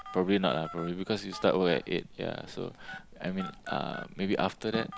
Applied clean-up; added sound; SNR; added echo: none; Telephone; 15 dB; none.